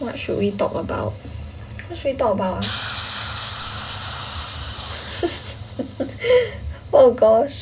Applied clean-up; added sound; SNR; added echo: none; Hiss; 11 dB; reverberation time 0.2 s.